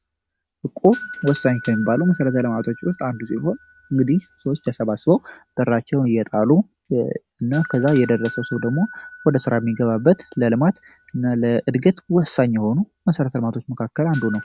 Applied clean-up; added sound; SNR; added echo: none; Bell / Doorbell; 19 dB; none.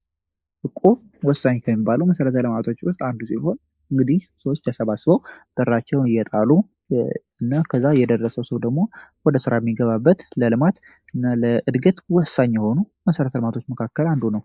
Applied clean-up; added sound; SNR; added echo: neural mask model Resemble Enhance denoiser.